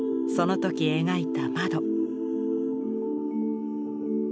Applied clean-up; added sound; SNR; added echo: none; none; none; none.